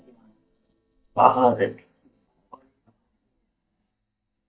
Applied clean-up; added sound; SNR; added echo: neural mask model DeepFilterNet 3.